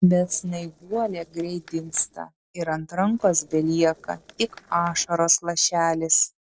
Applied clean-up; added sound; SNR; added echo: neural separator model SepFormer DNS4.